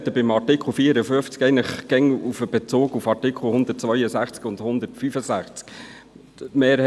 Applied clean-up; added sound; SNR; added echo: none; none; none; none.